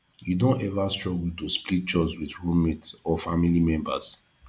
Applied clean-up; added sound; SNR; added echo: none; none; none; none.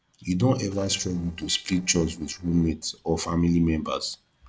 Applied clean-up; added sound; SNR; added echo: neural separator model SepFormer DNS4.